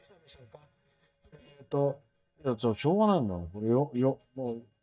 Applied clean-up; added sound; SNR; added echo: neural mask model DeepFilterNet 3.